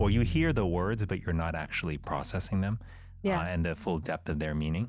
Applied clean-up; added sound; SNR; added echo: none; Bowed string instrument; 9 dB; none.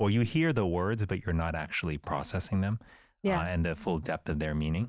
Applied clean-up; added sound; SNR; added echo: none; none; none; none.